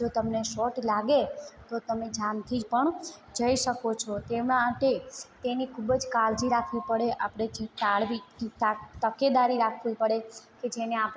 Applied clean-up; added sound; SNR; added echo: none; none; none; none.